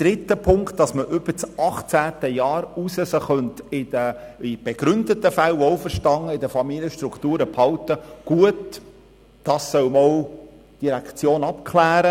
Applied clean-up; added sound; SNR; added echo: none; none; none; none.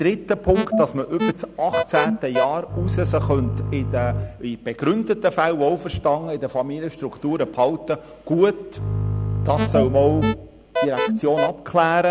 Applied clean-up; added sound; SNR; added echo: none; Alarm + Bowed string instrument; 1 dB; none.